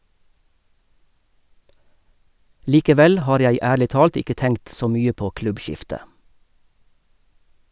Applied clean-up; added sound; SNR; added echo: none; none; none; none.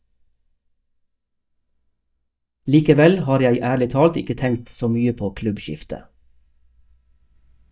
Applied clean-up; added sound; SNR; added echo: neural mask model DeepFilterNet 3.